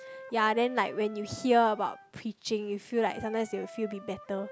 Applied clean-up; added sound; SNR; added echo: none; Wind instrument, woodwind instrument; 18 dB; none.